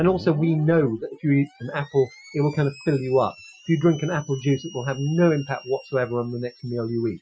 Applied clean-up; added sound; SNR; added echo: classical method Wiener filter.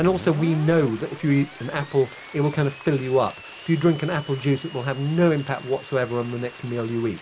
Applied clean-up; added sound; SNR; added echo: none; Stream + Screech; 17 dB; none.